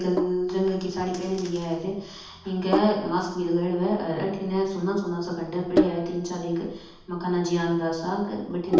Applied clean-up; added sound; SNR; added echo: none; Sink (filling or washing); 6 dB; reverberation time 0.8 s.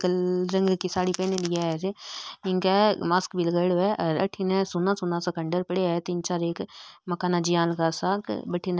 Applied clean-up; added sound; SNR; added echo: none; none; none; none.